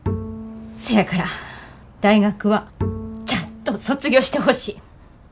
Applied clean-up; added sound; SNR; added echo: none; Bowed string instrument; 11 dB; none.